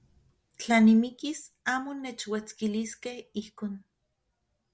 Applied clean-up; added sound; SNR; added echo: none; none; none; none.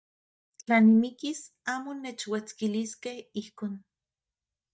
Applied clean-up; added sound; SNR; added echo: neural mask model DeepFilterNet 3.